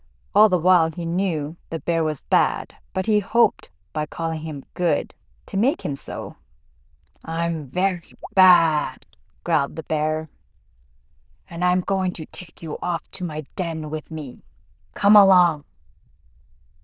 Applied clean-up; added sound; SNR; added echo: neural diffusion model UNIVERSE++.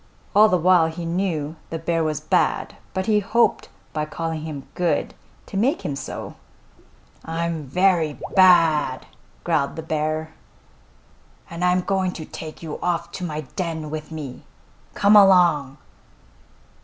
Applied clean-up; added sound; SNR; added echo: none; Liquid; 17 dB; none.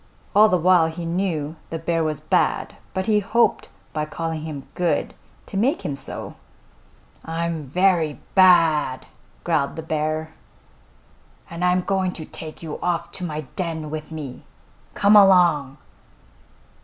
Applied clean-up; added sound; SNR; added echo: none; none; none; none.